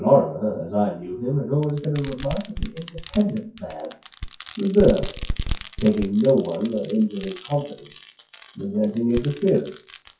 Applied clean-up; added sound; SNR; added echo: classical method WPE with log-MMSE.